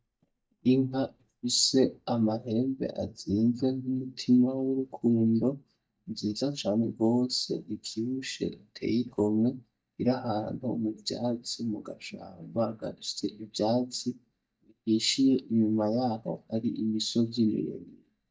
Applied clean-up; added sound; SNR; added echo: neural mask model DeepFilterNet 3.